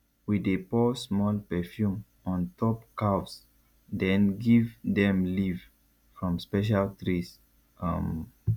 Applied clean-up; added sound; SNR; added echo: none; none; none; none.